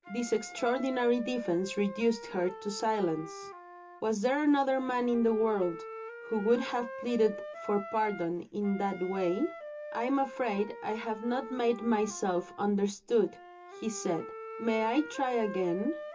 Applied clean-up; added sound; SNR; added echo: none; Wind instrument, woodwind instrument; 13 dB; reverberation time 0.2 s.